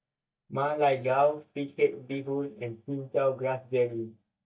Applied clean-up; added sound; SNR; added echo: neural mask model DeepFilterNet 3.